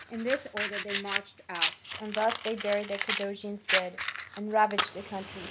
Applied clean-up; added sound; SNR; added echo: none; Fire; 0 dB; none.